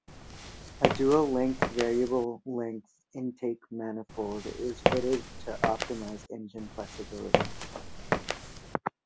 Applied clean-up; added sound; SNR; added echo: none; Walk, footsteps; 0 dB; none.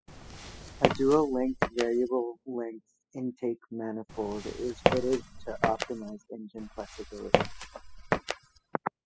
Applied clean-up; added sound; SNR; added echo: classical method spectral subtraction.